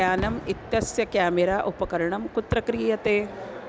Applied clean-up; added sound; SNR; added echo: none; Fireworks; 15 dB; none.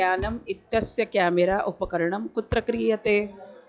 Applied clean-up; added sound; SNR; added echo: classical method log-MMSE.